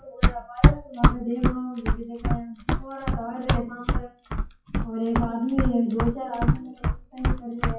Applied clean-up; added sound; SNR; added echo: classical method WPE with log-MMSE.